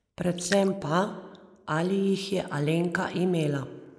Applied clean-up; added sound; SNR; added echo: neural mask model Resemble Enhance denoiser.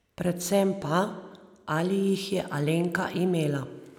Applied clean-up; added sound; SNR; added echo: none; none; none; none.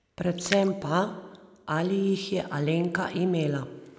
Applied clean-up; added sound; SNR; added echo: none; Splash, splatter; 13 dB; none.